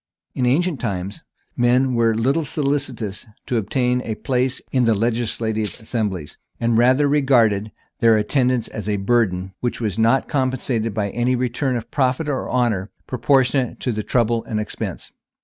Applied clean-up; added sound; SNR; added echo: neural mask model RNNoise.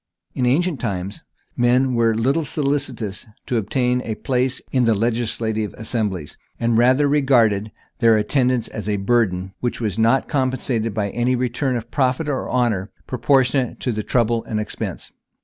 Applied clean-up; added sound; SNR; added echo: none; none; none; none.